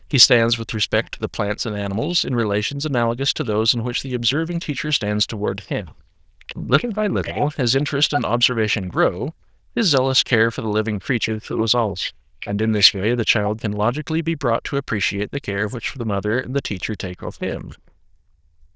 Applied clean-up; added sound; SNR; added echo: neural diffusion model UNIVERSE++.